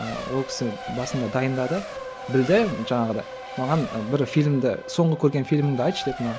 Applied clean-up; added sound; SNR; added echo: none; Race car, auto racing; 11 dB; none.